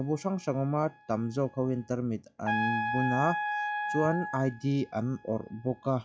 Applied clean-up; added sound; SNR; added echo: classical method log-MMSE.